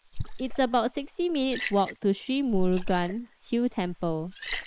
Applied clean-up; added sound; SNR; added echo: neural mask model Resemble Enhance denoiser.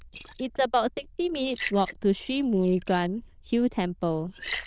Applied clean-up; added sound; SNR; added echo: neural diffusion model UNIVERSE++.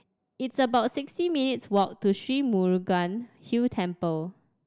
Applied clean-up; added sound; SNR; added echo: none; none; none; none.